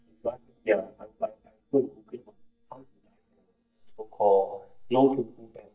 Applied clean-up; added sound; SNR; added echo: neural mask model DeepFilterNet 3.